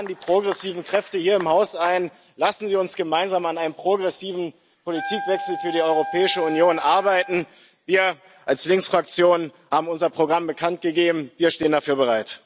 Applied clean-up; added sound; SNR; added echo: none; Wind instrument, woodwind instrument; 10 dB; none.